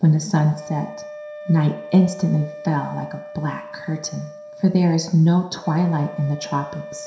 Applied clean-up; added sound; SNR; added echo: none; Wind instrument, woodwind instrument; 16 dB; reverberation time 0.7 s.